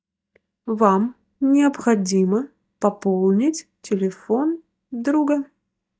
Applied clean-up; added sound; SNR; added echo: neural mask model DeepFilterNet 3.